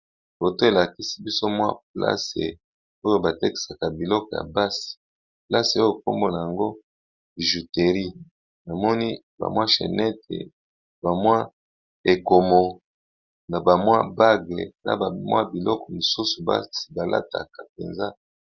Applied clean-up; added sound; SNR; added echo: none; none; none; none.